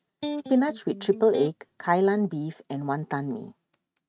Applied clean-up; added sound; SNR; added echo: neural mask model RNNoise.